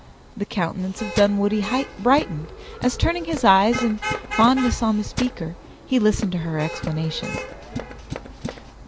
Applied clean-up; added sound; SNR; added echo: none; Traffic noise, roadway noise / Vehicle horn, car horn, honking + Tools; 10 dB; none.